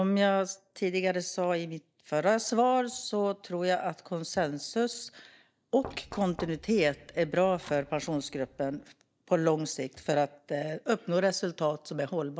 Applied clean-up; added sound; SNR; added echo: neural mask model DeepFilterNet 3.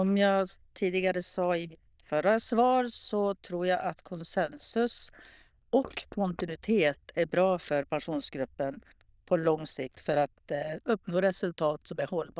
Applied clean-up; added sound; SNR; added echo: neural diffusion model UNIVERSE++.